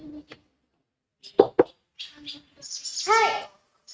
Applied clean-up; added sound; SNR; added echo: neural mask model RNNoise.